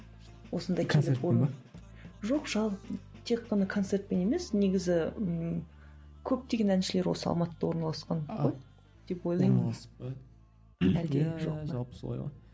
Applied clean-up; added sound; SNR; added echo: none; none; none; none.